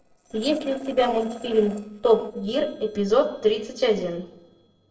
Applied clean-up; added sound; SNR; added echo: neural separator model SepFormer DNS4.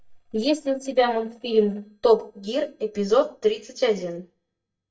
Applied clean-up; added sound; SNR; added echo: neural mask model DeepFilterNet 3.